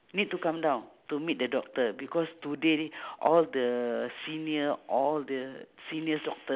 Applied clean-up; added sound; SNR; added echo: none; none; none; none.